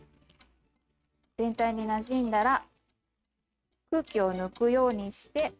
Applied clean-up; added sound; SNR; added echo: neural mask model RNNoise.